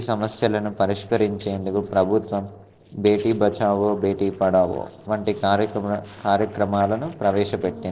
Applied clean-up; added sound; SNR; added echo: neural separator model SepFormer DNS4.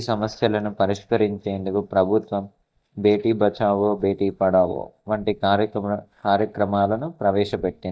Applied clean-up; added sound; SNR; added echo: neural mask model DeepFilterNet 3.